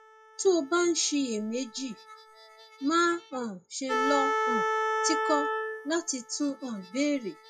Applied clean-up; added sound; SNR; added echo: classical method log-MMSE.